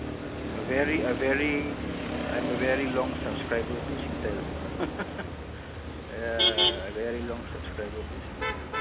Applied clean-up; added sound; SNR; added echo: none; Motor vehicle (road); 0 dB; none.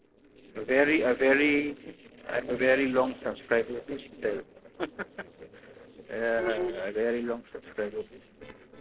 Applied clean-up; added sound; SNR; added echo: neural separator model SepFormer DNS4.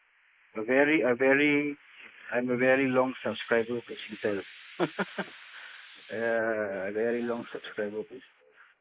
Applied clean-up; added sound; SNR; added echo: neural mask model Resemble Enhance denoiser.